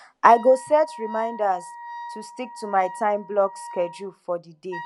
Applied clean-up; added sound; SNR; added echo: none; Wind instrument, woodwind instrument; 15 dB; none.